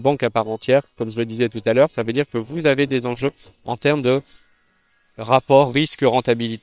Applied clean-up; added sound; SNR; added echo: neural separator model SepFormer WHAM!.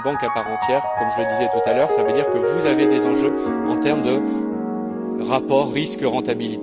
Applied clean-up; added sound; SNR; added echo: none; Piano; -3 dB; none.